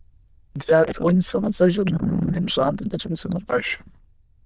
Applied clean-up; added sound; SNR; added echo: neural diffusion model UNIVERSE++.